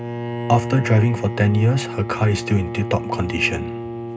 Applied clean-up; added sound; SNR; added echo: none; Bowed string instrument; 8 dB; reverberation time 0.2 s.